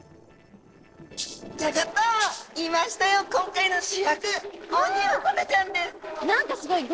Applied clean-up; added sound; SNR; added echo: neural separator model SepFormer DNS4.